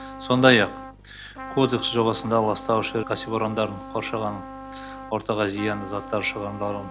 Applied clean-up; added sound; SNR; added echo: none; Trumpet; 14 dB; none.